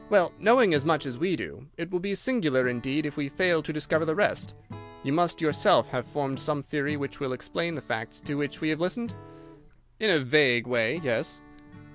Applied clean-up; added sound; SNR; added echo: none; Acoustic guitar / Strum; 19 dB; none.